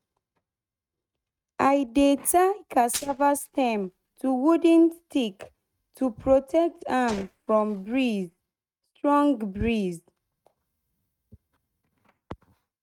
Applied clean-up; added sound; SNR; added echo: neural mask model RNNoise.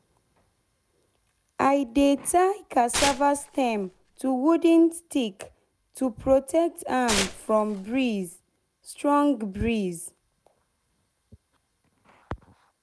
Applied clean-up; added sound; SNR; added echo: none; Tearing; 6 dB; none.